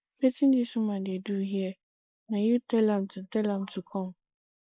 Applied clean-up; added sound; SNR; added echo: neural mask model Resemble Enhance denoiser.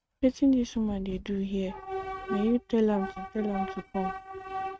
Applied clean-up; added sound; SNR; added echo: neural mask model RNNoise.